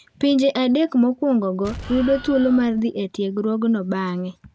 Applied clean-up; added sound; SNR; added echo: none; Explosion; 14 dB; none.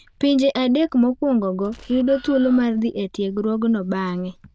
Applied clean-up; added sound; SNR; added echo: neural diffusion model UNIVERSE++.